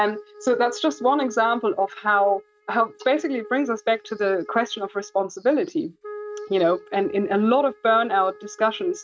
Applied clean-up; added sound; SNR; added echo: neural mask model RNNoise.